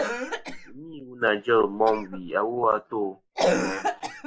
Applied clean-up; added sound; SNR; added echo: neural mask model Resemble Enhance denoiser.